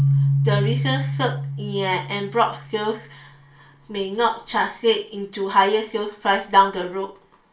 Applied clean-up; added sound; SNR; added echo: none; Keyboard (musical); 3 dB; reverberation time 0.3 s.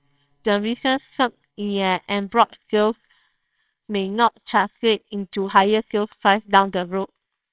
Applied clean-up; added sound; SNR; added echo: neural separator model SepFormer WHAMR!.